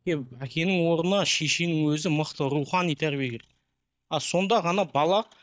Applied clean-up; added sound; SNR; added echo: neural mask model DeepFilterNet 3.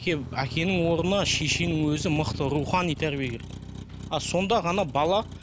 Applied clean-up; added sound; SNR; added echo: none; Motor vehicle (road); 10 dB; none.